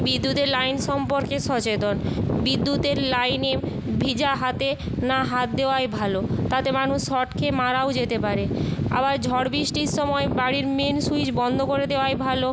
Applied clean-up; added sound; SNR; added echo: none; none; none; none.